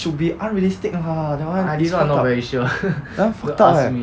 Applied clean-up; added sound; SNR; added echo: none; none; none; none.